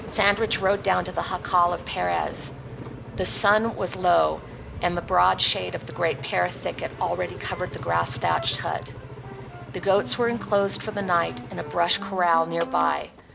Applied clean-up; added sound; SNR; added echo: none; Engine; 11 dB; none.